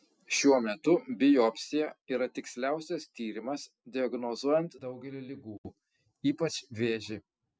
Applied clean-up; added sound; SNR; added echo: none; none; none; none.